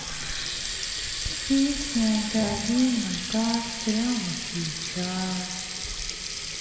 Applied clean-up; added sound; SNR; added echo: none; Water tap, faucet; 4 dB; reverberation time 2.1 s.